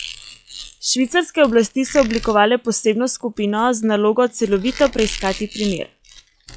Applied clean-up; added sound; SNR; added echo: classical method log-MMSE.